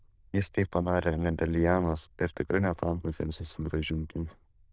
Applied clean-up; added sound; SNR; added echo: neural diffusion model UNIVERSE++.